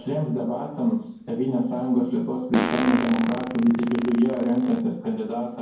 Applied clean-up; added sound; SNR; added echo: none; Fart; 10 dB; reverberation time 0.9 s.